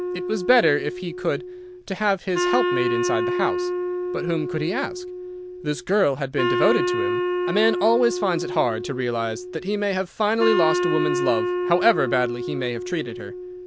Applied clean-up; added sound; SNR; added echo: none; Wind instrument, woodwind instrument; 2 dB; none.